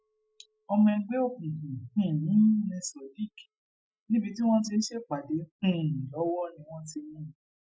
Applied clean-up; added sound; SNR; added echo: classical method Wiener filter.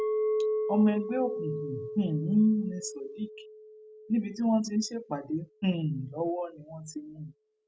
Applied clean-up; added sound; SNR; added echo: none; Chink, clink; 6 dB; none.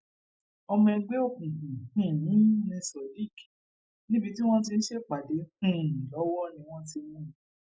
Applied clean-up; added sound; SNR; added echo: neural mask model Resemble Enhance denoiser.